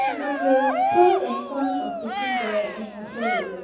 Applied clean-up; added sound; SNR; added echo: none; Cheering; 1 dB; reverberation time 0.7 s.